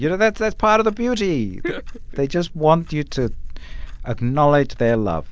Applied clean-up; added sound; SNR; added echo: none; Clock; 10 dB; none.